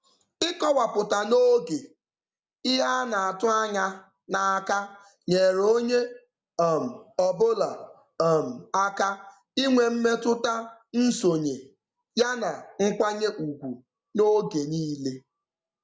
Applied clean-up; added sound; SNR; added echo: none; none; none; none.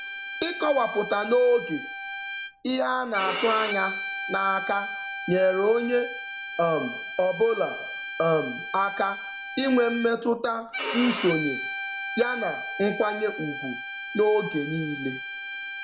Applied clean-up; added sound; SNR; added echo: none; Bowed string instrument; 7 dB; none.